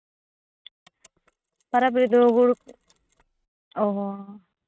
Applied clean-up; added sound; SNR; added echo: neural mask model RNNoise.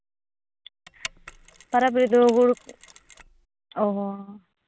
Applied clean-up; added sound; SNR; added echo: none; Mechanisms; 19 dB; none.